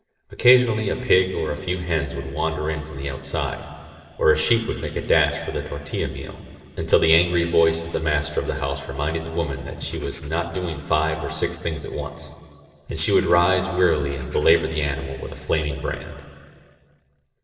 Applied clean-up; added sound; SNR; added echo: none; Writing; 19 dB; reverberation time 2.3 s.